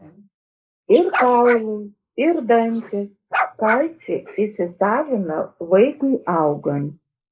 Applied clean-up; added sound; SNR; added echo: neural mask model Resemble Enhance denoiser.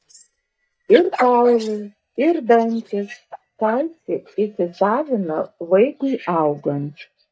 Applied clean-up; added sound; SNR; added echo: neural mask model DeepFilterNet 3.